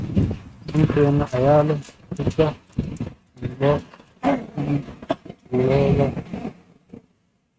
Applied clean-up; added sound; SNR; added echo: neural mask model RNNoise.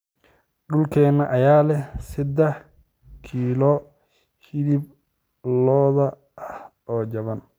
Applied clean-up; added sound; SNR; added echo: none; none; none; none.